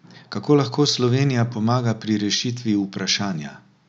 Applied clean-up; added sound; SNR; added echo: none; none; none; none.